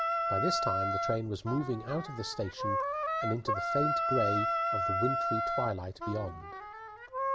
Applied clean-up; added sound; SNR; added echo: none; Wind instrument, woodwind instrument; -3 dB; none.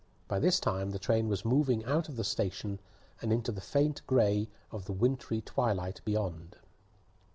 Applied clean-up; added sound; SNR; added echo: none; none; none; none.